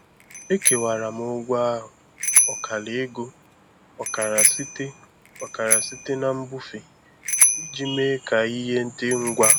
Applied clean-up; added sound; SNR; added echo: none; Bicycle bell; -1 dB; none.